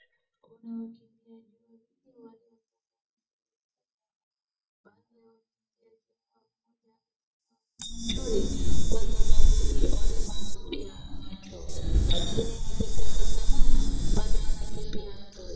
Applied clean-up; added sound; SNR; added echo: neural mask model DeepFilterNet 3.